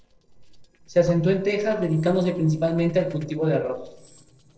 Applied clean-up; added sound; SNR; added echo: neural separator model SepFormer DNS4.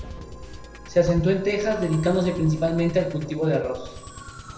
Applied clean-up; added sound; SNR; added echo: none; Musical instrument; 14 dB; reverberation time 0.8 s.